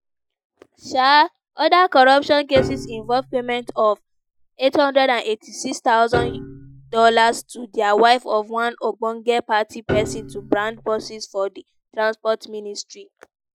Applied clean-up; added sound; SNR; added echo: classical method Wiener filter.